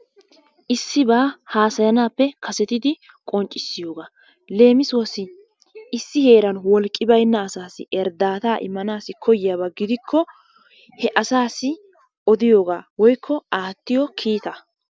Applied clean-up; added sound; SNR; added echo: none; none; none; none.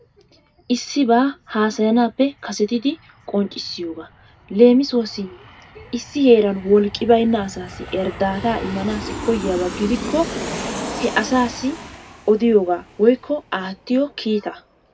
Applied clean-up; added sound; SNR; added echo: none; Aircraft; 14 dB; reverberation time 0.2 s.